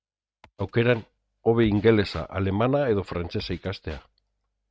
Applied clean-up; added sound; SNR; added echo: neural mask model RNNoise.